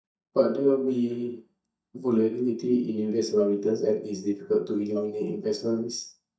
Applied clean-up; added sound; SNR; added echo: neural mask model DeepFilterNet 3.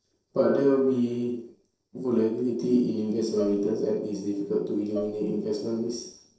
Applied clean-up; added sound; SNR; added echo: neural separator model SepFormer DNS4.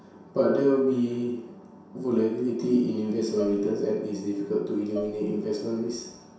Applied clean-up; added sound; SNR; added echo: none; Dishes, pots, and pans; 13 dB; reverberation time 0.7 s.